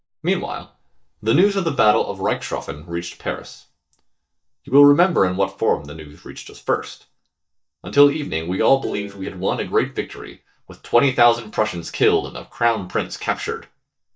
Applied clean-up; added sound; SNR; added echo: neural mask model DeepFilterNet 3.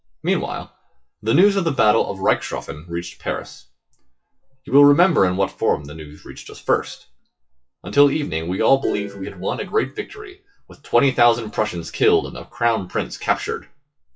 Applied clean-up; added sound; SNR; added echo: classical method WPE with log-MMSE.